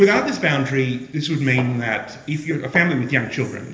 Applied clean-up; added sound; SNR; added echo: none; Fireworks; 16 dB; reverberation time 1.4 s.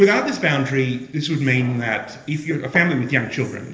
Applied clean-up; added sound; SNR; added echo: neural separator model SepFormer DNS4.